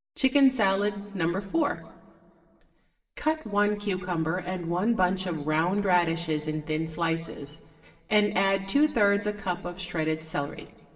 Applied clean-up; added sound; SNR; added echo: none; none; none; reverberation time 2.5 s.